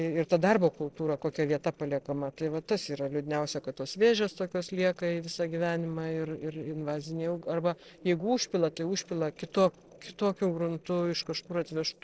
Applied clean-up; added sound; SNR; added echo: neural separator model SepFormer DNS4.